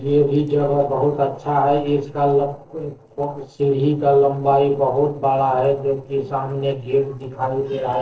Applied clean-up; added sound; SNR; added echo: neural separator model SepFormer DNS4.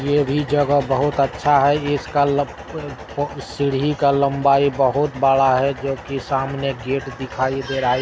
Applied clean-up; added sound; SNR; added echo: none; none; none; none.